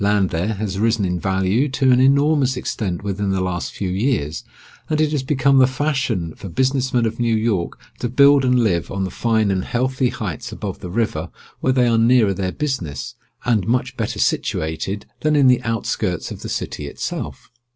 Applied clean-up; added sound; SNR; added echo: none; none; none; none.